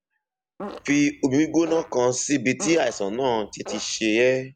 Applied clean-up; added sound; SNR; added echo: none; Fart; 16 dB; none.